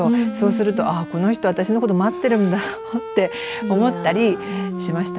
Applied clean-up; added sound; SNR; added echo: none; Wind instrument, woodwind instrument; 12 dB; none.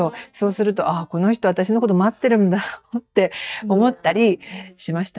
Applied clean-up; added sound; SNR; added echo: neural mask model DeepFilterNet 3.